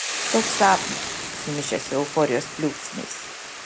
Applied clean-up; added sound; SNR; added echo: none; Boiling / Hiss; 5 dB; none.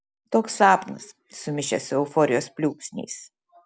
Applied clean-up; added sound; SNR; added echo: none; none; none; none.